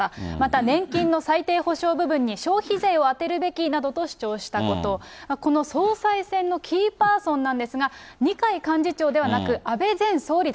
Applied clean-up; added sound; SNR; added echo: none; none; none; none.